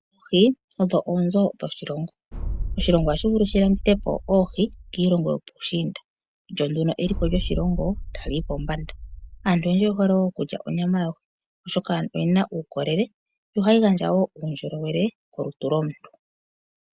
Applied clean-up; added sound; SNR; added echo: none; Boom; 7 dB; none.